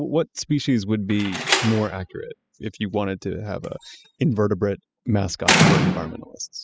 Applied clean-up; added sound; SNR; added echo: classical method spectral subtraction.